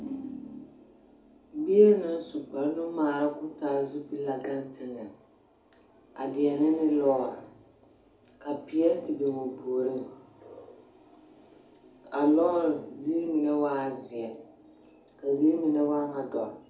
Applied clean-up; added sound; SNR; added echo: none; none; none; reverberation time 0.3 s.